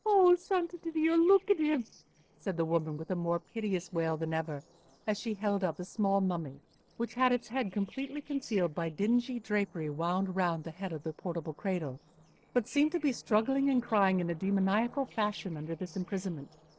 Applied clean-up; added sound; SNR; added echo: neural separator model SepFormer DNS4.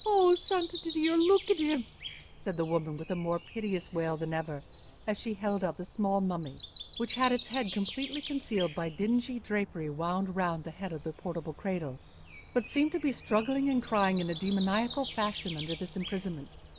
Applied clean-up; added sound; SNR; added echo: none; Breathing; 12 dB; none.